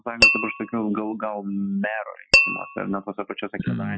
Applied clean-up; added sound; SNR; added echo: classical method Wiener filter.